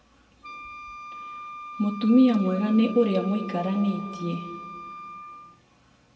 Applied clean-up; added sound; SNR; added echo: none; Wind instrument, woodwind instrument; 14 dB; reverberation time 1.5 s.